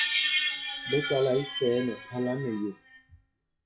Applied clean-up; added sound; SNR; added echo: classical method log-MMSE.